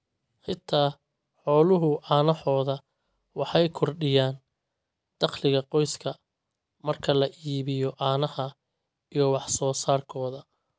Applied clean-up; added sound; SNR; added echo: none; none; none; none.